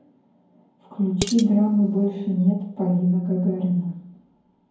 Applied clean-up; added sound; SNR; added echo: none; Dishes, pots, and pans; 9 dB; reverberation time 0.9 s.